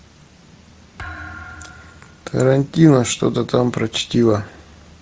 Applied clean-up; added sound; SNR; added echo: none; Thump, thud; 19 dB; none.